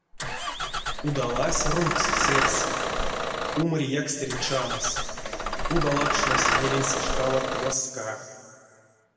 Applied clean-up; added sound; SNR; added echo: none; Engine starting / Bus; -2 dB; reverberation time 2.1 s.